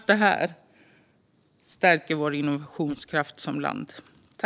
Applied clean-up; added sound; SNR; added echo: neural separator model SepFormer DNS4.